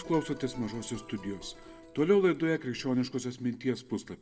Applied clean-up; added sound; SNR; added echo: none; none; none; reverberation time 1.1 s.